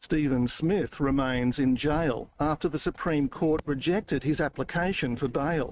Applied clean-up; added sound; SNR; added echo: neural mask model RNNoise.